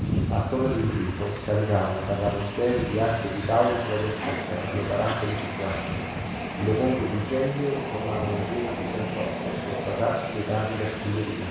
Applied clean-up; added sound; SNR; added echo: none; Train; 4 dB; reverberation time 1.1 s.